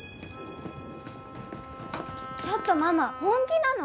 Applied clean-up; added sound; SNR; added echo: none; Wind instrument, woodwind instrument; 12 dB; none.